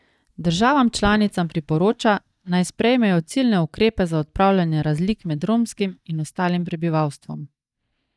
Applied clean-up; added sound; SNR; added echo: neural mask model DeepFilterNet 3.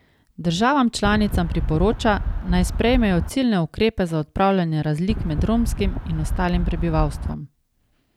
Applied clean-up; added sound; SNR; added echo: none; Wind; 2 dB; none.